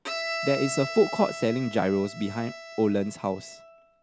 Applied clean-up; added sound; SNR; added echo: none; Bowed string instrument; 10 dB; none.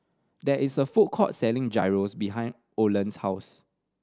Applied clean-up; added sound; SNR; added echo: none; none; none; none.